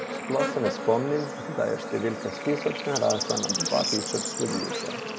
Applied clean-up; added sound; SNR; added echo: none; Bird / Insect; 3 dB; none.